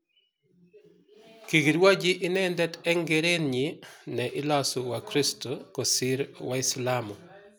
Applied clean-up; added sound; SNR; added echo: none; none; none; none.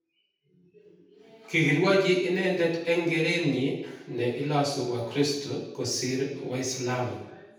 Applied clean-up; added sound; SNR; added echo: none; none; none; reverberation time 0.8 s.